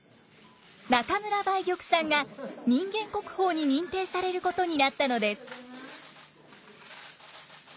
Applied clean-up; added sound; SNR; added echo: none; none; none; none.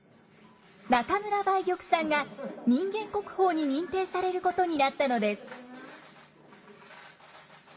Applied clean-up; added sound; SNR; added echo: none; none; none; reverberation time 1.0 s.